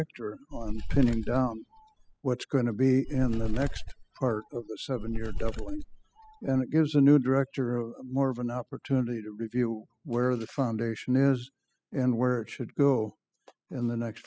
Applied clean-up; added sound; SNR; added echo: classical method spectral subtraction.